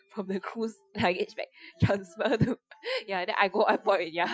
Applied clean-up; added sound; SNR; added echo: classical method Wiener filter.